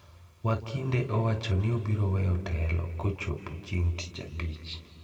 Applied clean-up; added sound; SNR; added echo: none; none; none; reverberation time 2.2 s.